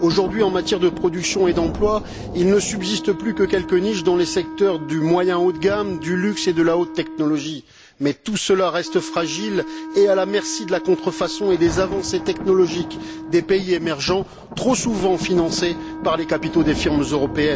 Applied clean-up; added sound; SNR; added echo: none; Thunder + Wind instrument, woodwind instrument; 10 dB; none.